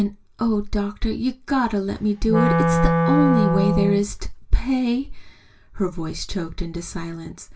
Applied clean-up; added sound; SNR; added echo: none; Wind instrument, woodwind instrument; -2 dB; reverberation time 0.2 s.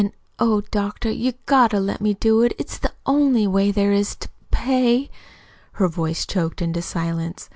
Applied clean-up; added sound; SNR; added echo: none; none; none; none.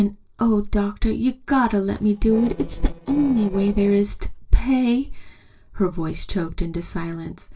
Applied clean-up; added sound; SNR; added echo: neural separator model SepFormer DNS4.